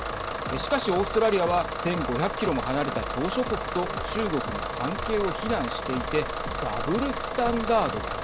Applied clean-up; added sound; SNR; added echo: none; Bus / Engine; 4 dB; none.